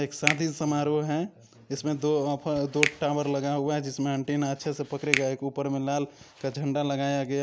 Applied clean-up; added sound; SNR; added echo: none; Finger snapping; 8 dB; none.